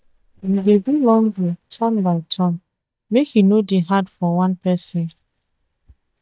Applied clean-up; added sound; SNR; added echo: neural mask model DeepFilterNet 3.